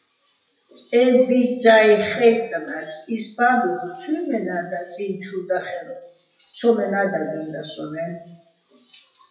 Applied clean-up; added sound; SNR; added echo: classical method WPE with log-MMSE.